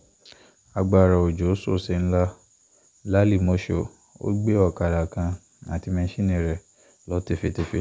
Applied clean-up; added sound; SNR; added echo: none; none; none; none.